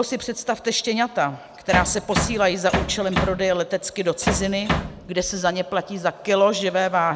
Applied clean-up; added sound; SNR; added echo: none; Bass drum; 2 dB; none.